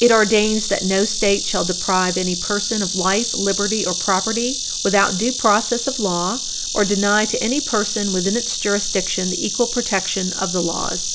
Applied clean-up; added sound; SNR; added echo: none; Insect; 4 dB; none.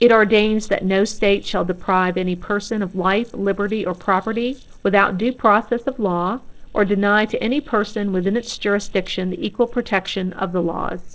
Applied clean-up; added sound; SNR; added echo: neural separator model SepFormer DNS4.